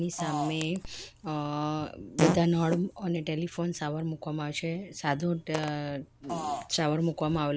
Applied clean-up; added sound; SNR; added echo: none; Fart + Fart; 7 dB; none.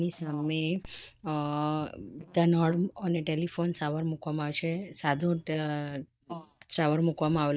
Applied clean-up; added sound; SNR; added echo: neural mask model DeepFilterNet 3.